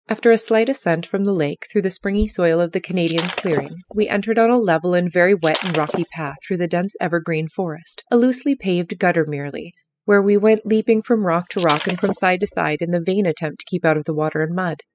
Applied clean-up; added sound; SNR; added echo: classical method spectral subtraction.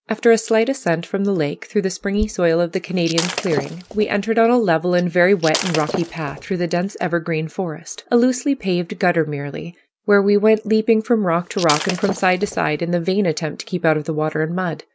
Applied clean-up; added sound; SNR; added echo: none; Shatter; 9 dB; none.